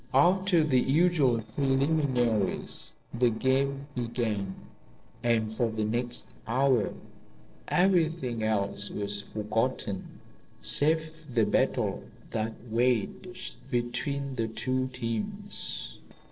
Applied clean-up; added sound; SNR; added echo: neural separator model SepFormer DNS4.